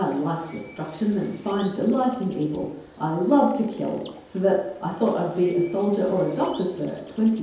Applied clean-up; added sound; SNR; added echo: none; Bird; 20 dB; reverberation time 0.9 s.